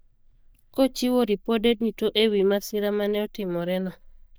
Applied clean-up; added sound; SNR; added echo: neural mask model DeepFilterNet 3.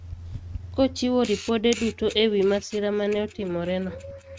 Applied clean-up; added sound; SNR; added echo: neural mask model RNNoise.